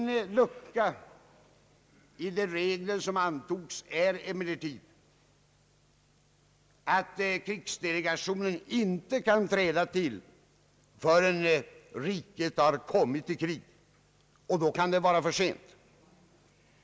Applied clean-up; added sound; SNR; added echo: none; none; none; none.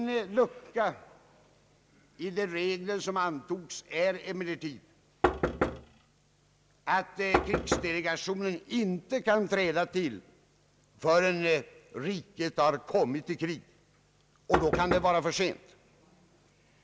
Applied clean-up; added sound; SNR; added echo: none; Knock; 1 dB; none.